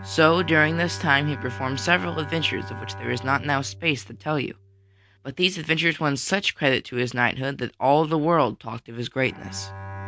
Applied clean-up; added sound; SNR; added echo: none; Bowed string instrument; 14 dB; none.